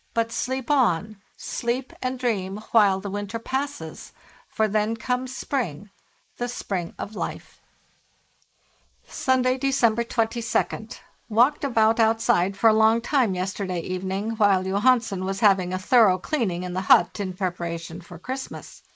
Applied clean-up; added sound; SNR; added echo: neural mask model Resemble Enhance denoiser.